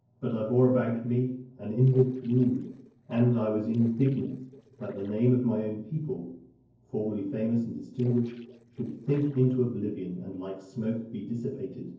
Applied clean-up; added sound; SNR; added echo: neural separator model SepFormer DNS4.